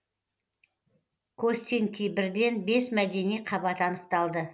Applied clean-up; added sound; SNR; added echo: none; none; none; none.